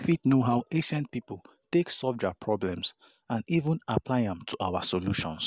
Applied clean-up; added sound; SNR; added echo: none; none; none; none.